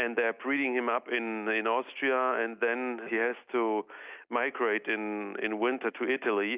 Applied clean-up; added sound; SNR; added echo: none; none; none; none.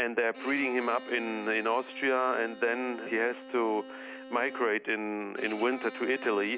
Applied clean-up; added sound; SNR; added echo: none; Bowed string instrument; 15 dB; none.